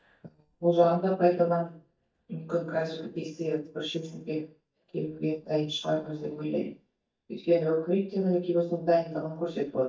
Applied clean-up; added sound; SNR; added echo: neural mask model DeepFilterNet 3.